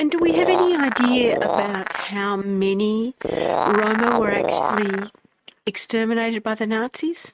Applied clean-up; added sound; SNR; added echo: neural mask model RNNoise.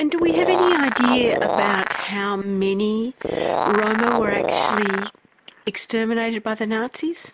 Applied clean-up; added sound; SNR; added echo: none; Animal; 0 dB; none.